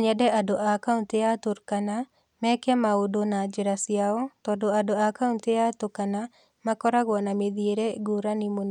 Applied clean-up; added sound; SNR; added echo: none; none; none; none.